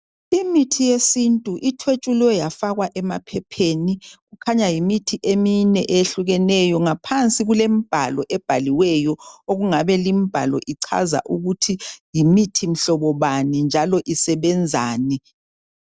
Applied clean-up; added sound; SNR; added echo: none; none; none; none.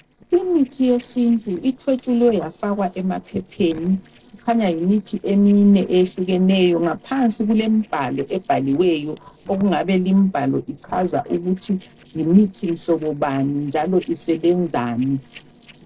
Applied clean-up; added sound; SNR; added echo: neural separator model SepFormer DNS4.